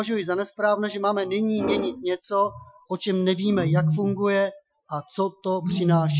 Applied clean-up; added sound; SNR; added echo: classical method Wiener filter.